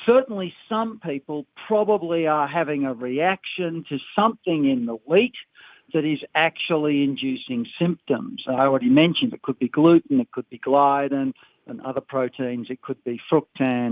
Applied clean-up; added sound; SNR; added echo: none; none; none; none.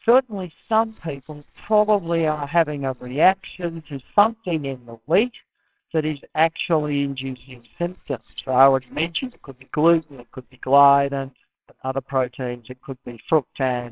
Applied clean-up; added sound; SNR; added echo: neural separator model SepFormer WHAMR!.